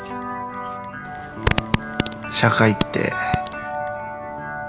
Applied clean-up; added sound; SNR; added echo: none; Fart + Bell; 2 dB; none.